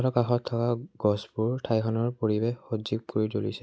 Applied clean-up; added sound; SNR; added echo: none; none; none; none.